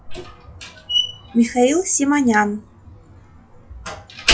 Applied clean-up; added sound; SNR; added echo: classical method log-MMSE.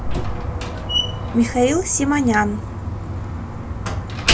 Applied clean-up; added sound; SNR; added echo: none; Slam; 2 dB; none.